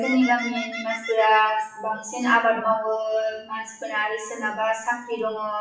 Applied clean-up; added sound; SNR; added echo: classical method WPE with log-MMSE.